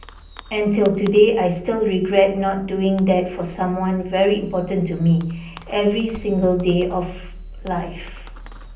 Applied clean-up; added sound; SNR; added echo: none; Fireworks; 18 dB; reverberation time 0.6 s.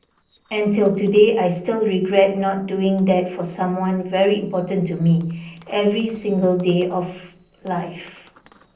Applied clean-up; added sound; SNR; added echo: neural separator model SepFormer DNS4.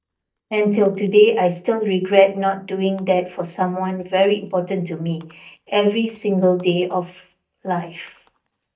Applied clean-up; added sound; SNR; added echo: neural mask model DeepFilterNet 3.